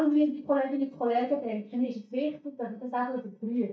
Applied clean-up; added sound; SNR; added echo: neural mask model DeepFilterNet 3.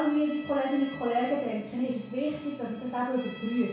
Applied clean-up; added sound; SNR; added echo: none; Bowed string instrument; 18 dB; reverberation time 0.6 s.